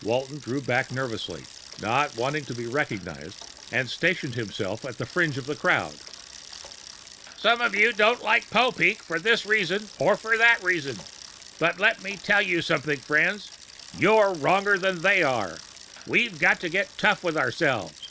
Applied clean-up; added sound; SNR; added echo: none; Bicycle; 19 dB; none.